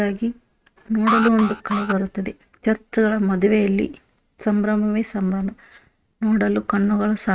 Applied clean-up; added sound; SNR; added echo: neural mask model RNNoise.